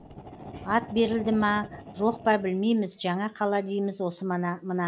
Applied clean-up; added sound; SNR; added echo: none; Fire; 17 dB; none.